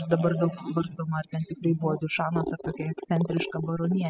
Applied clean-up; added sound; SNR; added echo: classical method spectral subtraction.